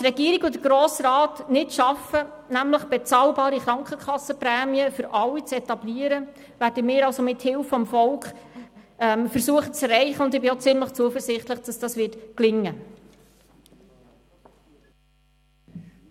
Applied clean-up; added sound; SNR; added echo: none; none; none; none.